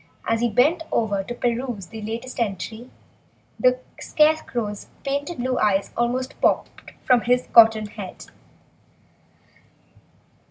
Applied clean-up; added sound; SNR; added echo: none; none; none; none.